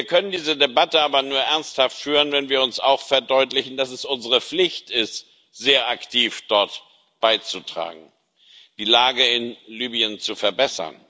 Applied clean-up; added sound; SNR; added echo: none; none; none; none.